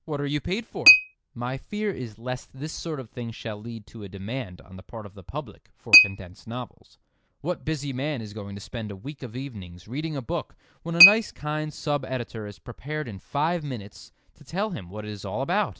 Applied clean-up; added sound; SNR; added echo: none; Chink, clink; -1 dB; none.